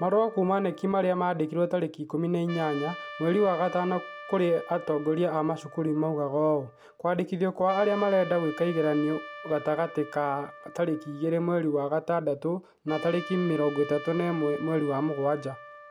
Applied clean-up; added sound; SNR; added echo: none; Trumpet; 16 dB; none.